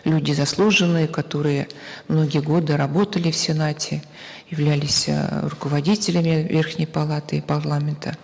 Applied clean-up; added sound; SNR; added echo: none; none; none; none.